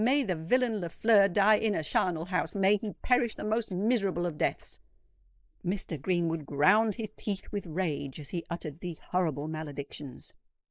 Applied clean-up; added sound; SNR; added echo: neural mask model Resemble Enhance denoiser.